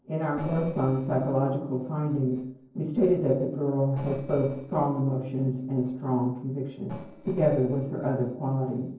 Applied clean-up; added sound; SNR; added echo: neural separator model SepFormer DNS4.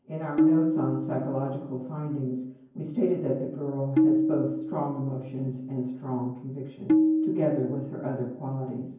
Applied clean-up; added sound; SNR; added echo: none; Tabla; -3 dB; reverberation time 0.9 s.